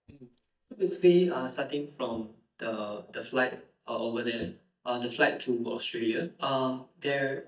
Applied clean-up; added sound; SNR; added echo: neural mask model DeepFilterNet 3.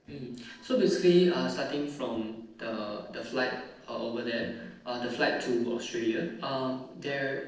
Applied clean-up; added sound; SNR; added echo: neural separator model SepFormer DNS4.